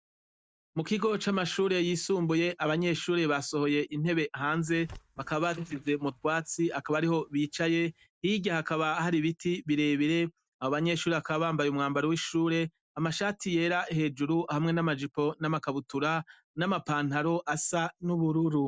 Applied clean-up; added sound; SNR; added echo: neural mask model DeepFilterNet 3.